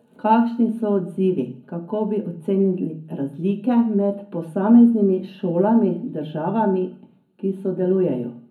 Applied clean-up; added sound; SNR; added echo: none; none; none; reverberation time 0.4 s.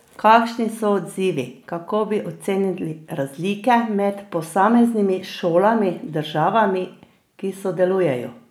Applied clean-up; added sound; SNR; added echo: none; none; none; none.